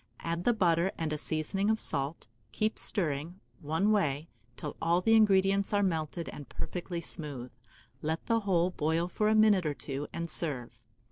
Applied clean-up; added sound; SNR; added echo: none; none; none; none.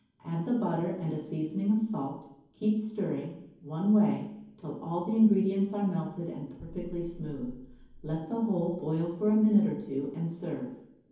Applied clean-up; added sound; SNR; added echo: none; none; none; reverberation time 0.9 s.